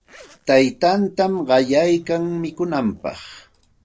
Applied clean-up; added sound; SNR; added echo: neural separator model SepFormer DNS4.